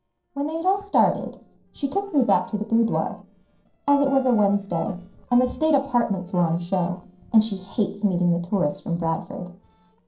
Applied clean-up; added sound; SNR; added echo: neural separator model SepFormer DNS4.